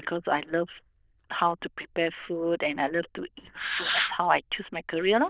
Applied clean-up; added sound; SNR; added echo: neural diffusion model UNIVERSE++.